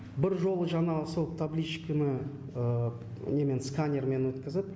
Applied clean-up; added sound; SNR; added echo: none; none; none; none.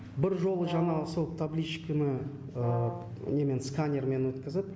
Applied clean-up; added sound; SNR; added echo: none; Brass instrument; 11 dB; none.